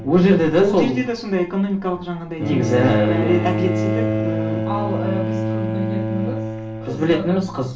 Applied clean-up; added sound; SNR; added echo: none; Bowed string instrument; 3 dB; reverberation time 0.4 s.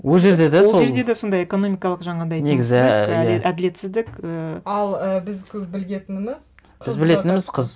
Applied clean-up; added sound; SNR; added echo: none; none; none; none.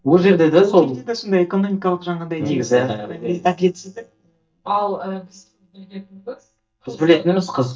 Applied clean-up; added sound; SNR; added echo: neural mask model DeepFilterNet 3.